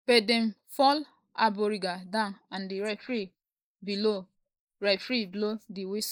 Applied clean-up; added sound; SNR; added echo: neural mask model Resemble Enhance denoiser.